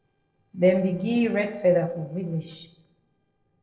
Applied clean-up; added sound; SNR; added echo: neural separator model SepFormer DNS4.